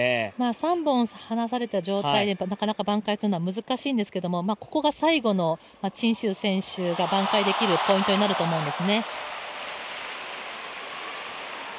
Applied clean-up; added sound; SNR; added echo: none; none; none; none.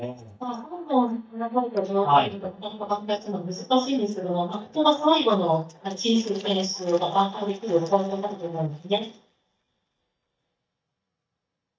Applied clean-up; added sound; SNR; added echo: neural mask model DeepFilterNet 3.